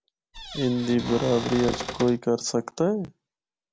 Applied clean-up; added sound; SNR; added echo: none; Cupboard open or close / Door; 9 dB; none.